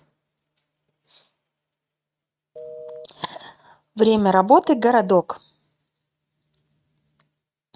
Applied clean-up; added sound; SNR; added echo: neural mask model RNNoise.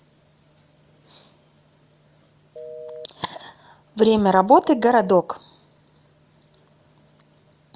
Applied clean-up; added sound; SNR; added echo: none; Telephone; 16 dB; none.